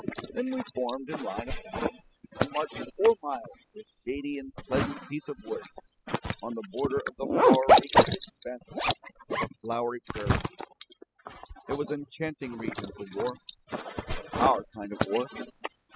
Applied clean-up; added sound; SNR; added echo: classical method spectral subtraction.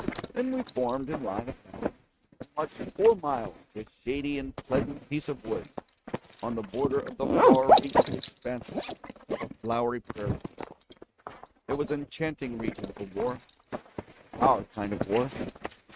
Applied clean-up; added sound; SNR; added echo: neural mask model RNNoise.